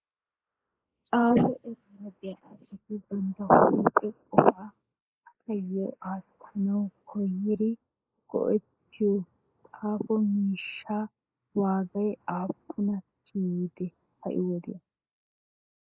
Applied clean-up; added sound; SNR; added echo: neural mask model Resemble Enhance denoiser.